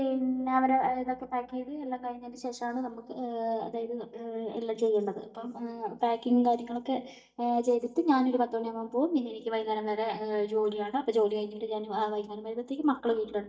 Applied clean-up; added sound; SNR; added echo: neural mask model DeepFilterNet 3.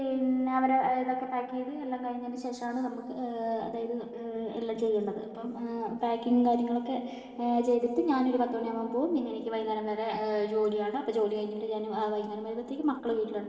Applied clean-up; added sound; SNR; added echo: neural separator model SepFormer DNS4.